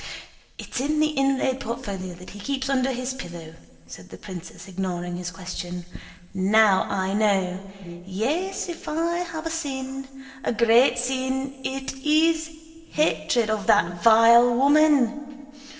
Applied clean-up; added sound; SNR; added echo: neural separator model SepFormer DNS4.